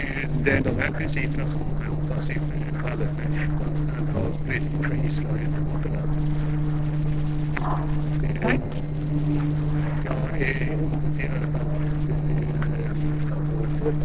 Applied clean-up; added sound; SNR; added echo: neural separator model SepFormer DNS4.